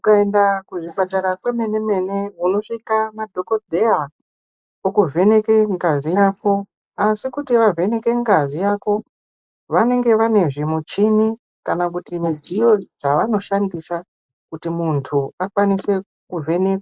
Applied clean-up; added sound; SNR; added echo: neural mask model Resemble Enhance denoiser.